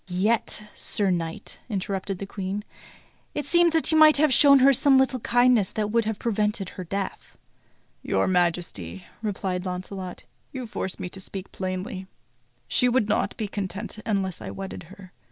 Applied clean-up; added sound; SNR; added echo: none; none; none; none.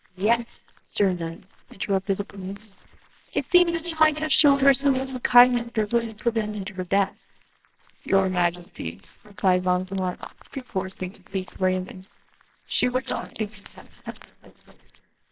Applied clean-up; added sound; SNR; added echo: neural separator model SepFormer WHAMR!.